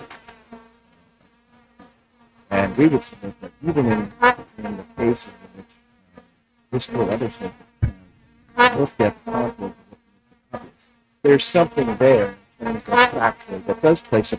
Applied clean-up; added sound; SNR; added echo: neural mask model RNNoise.